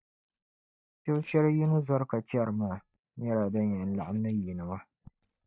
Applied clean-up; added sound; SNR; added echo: neural mask model DeepFilterNet 3.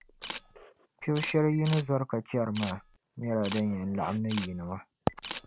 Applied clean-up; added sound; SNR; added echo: none; Camera; 14 dB; none.